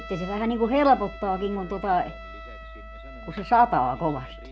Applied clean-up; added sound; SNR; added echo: none; Trumpet; 18 dB; none.